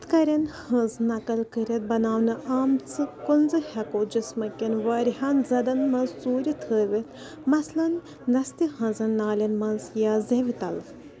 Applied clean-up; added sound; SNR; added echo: none; none; none; none.